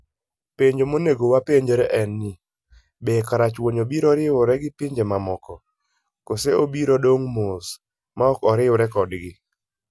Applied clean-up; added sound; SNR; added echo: none; none; none; none.